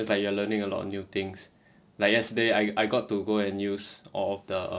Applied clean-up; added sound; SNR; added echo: none; none; none; none.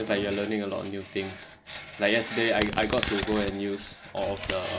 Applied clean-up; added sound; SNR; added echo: none; Domestic sounds, home sounds + Screech; 6 dB; none.